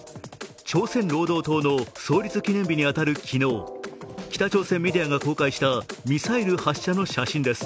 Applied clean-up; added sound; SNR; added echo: none; none; none; none.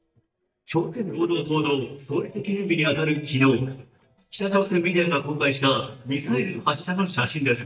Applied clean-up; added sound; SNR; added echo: neural mask model DeepFilterNet 3.